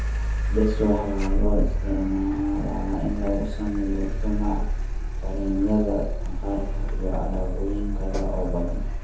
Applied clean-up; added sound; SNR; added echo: none; Car; -2 dB; reverberation time 0.6 s.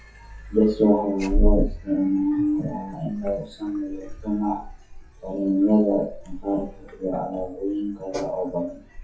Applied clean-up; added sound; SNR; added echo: classical method WPE with log-MMSE.